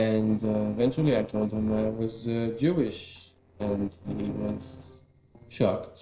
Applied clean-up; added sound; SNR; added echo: neural separator model SepFormer DNS4.